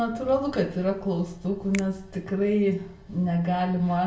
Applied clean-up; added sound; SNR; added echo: none; Finger snapping; 20 dB; reverberation time 0.3 s.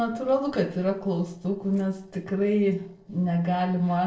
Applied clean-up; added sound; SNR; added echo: neural separator model SepFormer DNS4.